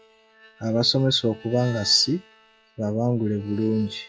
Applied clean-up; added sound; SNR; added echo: classical method log-MMSE.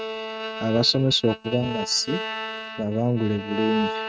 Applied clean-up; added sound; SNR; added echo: neural mask model RNNoise.